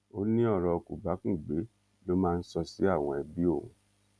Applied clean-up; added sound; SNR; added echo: none; none; none; none.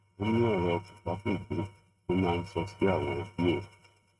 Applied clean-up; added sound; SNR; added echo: neural mask model RNNoise.